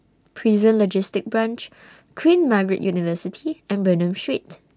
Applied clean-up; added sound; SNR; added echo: none; none; none; none.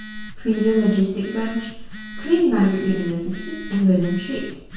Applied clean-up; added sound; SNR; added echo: none; Telephone; 12 dB; reverberation time 0.6 s.